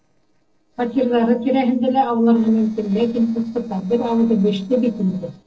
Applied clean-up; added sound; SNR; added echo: neural separator model SepFormer DNS4.